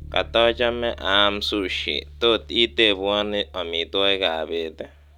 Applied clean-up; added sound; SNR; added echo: none; Bass guitar; 19 dB; none.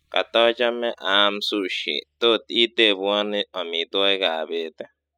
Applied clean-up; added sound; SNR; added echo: classical method spectral subtraction.